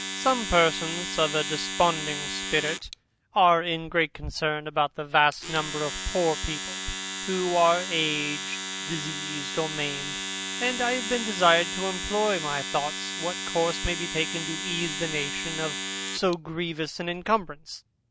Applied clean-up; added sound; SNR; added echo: none; Domestic sounds, home sounds; 6 dB; none.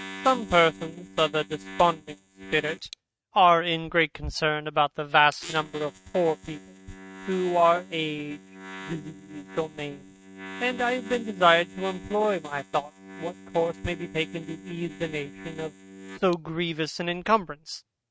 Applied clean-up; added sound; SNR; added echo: neural mask model RNNoise.